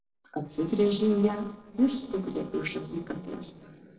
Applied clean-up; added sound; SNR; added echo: neural separator model SepFormer DNS4.